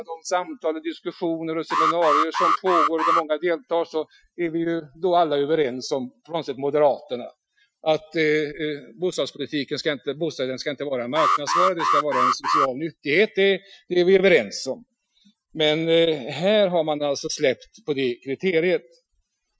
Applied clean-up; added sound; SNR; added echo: classical method Wiener filter.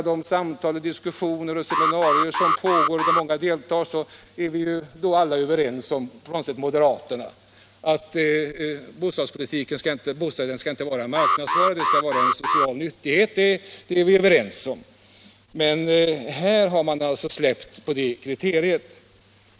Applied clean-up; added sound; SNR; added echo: none; Alarm; -2 dB; none.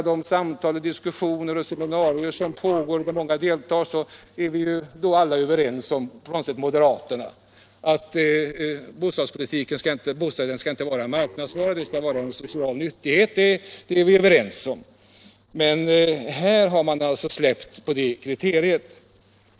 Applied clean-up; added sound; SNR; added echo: neural separator model SepFormer DNS4.